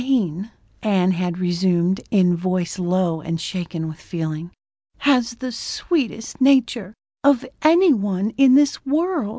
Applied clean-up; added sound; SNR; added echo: none; none; none; none.